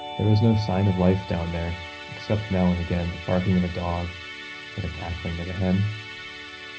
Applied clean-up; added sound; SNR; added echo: none; Musical instrument; 13 dB; reverberation time 0.5 s.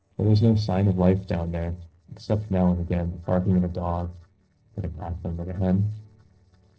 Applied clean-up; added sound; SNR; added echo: neural separator model SepFormer DNS4.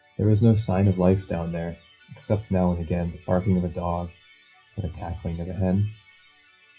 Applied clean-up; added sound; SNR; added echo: classical method WPE with log-MMSE.